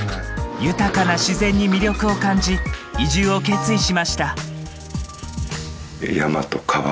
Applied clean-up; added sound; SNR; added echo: none; none; none; none.